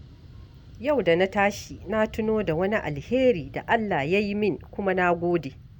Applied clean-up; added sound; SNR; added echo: none; Fixed-wing aircraft, airplane; 18 dB; none.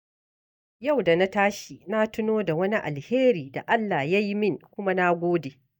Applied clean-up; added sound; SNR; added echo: neural mask model DeepFilterNet 3.